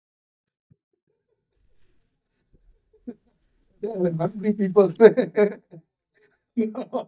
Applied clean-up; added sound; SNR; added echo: neural mask model DeepFilterNet 3.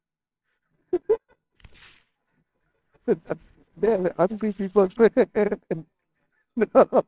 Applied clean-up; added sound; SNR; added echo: neural separator model SepFormer WHAMR!.